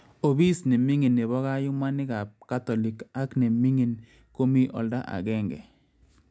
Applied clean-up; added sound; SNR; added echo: none; none; none; none.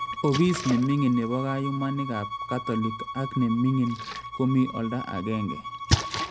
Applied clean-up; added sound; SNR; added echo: none; Splash, splatter + Bowed string instrument; 6 dB; none.